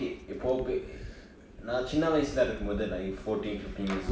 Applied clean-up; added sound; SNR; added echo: none; Dog; 16 dB; none.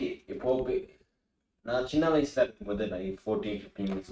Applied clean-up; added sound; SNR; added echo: neural mask model RNNoise.